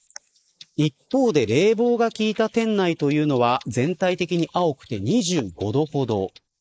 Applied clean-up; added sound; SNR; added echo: neural mask model Resemble Enhance denoiser.